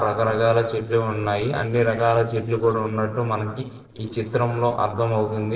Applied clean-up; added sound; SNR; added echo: neural separator model SepFormer DNS4.